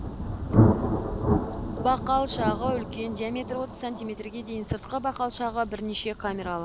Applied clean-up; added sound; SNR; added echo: none; Thunder; -2 dB; none.